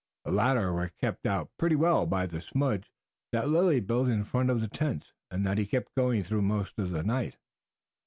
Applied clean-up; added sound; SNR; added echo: none; none; none; none.